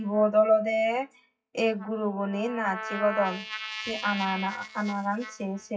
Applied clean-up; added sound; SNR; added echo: classical method WPE with log-MMSE.